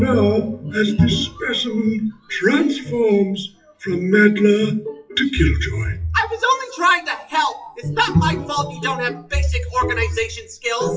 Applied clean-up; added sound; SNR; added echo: classical method WPE with log-MMSE.